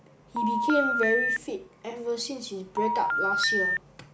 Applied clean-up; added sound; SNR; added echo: none; Telephone; -3 dB; none.